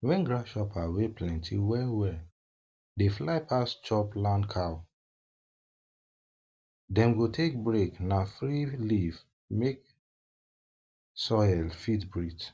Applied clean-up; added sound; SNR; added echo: none; none; none; none.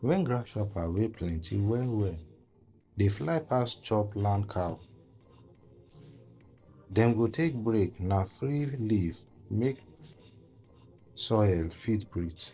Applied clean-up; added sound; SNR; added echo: neural separator model SepFormer DNS4.